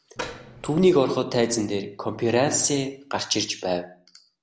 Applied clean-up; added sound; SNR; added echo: none; Door; 13 dB; none.